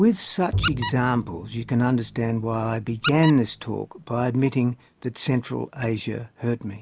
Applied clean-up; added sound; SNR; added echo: none; Squeak + Bowed string instrument; 8 dB; none.